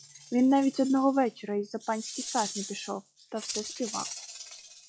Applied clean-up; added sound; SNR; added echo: classical method log-MMSE.